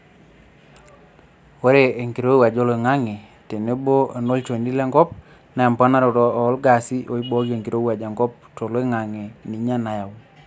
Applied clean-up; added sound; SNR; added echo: none; none; none; none.